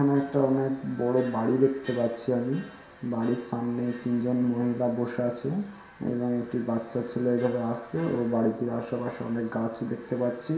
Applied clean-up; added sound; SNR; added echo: none; none; none; reverberation time 0.7 s.